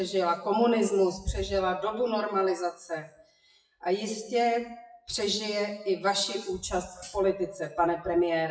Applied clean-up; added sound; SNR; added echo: classical method WPE with log-MMSE.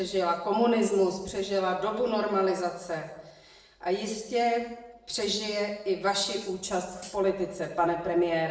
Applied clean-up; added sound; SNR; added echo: neural separator model SepFormer DNS4.